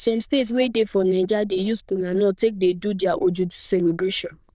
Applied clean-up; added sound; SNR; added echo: neural diffusion model UNIVERSE++.